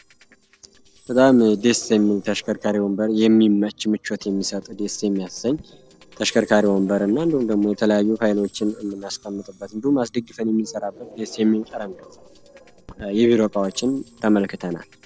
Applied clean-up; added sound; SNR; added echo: neural separator model SepFormer DNS4.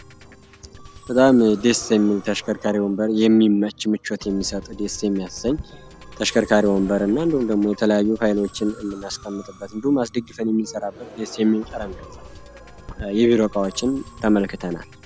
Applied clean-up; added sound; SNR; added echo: none; Gasp + Musical instrument; 19 dB; none.